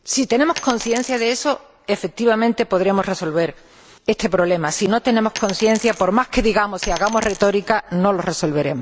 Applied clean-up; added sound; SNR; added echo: none; Coin (dropping); 14 dB; none.